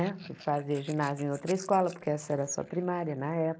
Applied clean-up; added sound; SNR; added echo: neural mask model Resemble Enhance denoiser.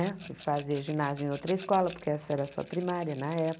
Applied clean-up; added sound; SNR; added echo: none; Rattle; 15 dB; none.